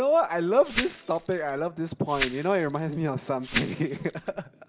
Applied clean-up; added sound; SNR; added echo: none; Glass; 10 dB; reverberation time 0.3 s.